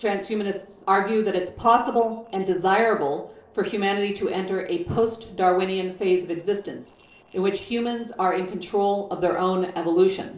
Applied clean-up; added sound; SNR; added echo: neural separator model SepFormer DNS4.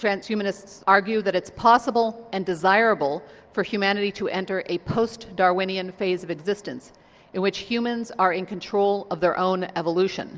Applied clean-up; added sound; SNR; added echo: none; none; none; none.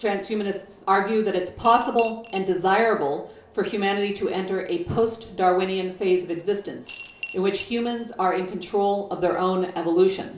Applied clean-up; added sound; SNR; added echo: none; Coin (dropping) / Glass; 13 dB; reverberation time 0.5 s.